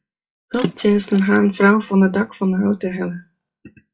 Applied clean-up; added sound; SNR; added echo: classical method WPE with log-MMSE.